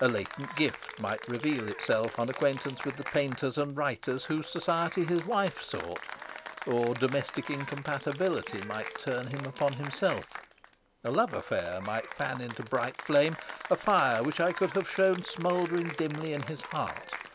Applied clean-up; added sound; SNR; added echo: none; Applause / Cheering; 12 dB; none.